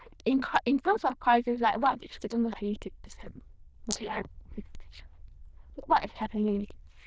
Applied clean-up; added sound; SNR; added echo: neural diffusion model UNIVERSE++.